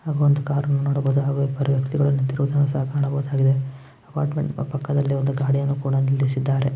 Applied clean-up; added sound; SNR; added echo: none; none; none; none.